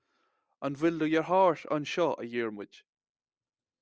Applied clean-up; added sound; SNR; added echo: none; none; none; none.